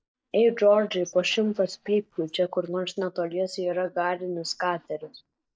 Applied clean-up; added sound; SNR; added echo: neural mask model DeepFilterNet 3.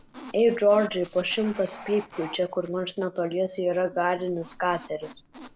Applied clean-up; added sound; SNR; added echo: none; Squeak; 18 dB; none.